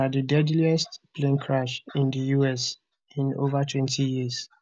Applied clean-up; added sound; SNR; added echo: none; none; none; none.